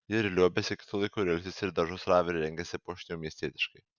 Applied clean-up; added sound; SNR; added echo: none; none; none; none.